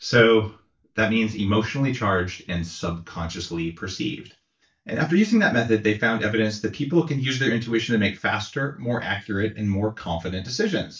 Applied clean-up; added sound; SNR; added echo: neural mask model DeepFilterNet 3.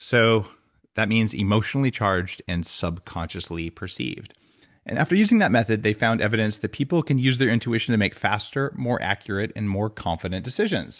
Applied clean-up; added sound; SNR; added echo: none; none; none; none.